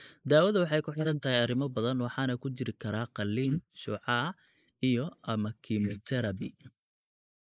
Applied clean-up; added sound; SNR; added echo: neural mask model Resemble Enhance denoiser.